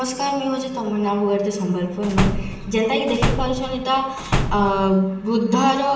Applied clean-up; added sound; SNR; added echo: none; Slam; 3 dB; reverberation time 0.8 s.